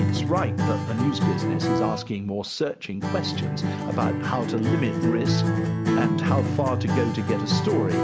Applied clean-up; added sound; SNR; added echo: none; Acoustic guitar; -3 dB; none.